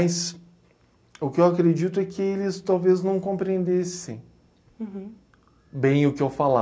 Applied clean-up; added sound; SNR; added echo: none; none; none; none.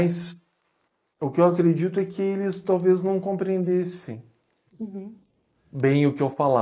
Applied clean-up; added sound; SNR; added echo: neural mask model Resemble Enhance denoiser.